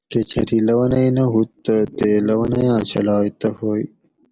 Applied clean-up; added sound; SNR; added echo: none; none; none; none.